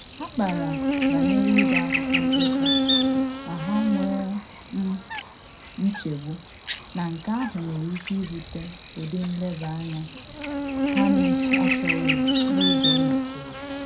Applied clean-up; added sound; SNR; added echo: none; Buzz; -4 dB; reverberation time 0.2 s.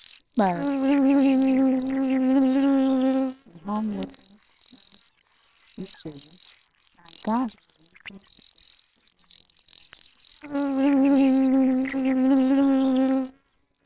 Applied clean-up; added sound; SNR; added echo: neural separator model SepFormer WHAMR!.